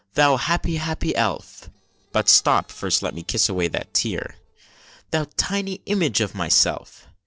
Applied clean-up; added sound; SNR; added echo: neural separator model SepFormer DNS4.